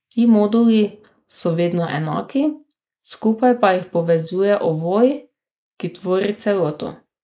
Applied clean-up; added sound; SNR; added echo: neural mask model Resemble Enhance denoiser.